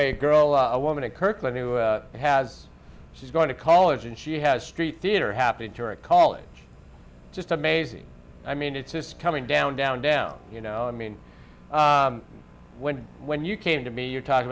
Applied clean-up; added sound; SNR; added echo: none; none; none; none.